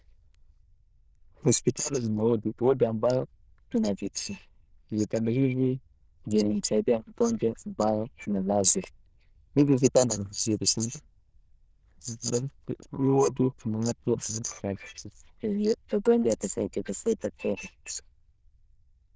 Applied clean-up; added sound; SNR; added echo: neural diffusion model UNIVERSE++.